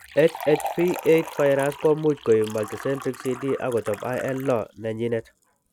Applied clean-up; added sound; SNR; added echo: none; Liquid; 14 dB; none.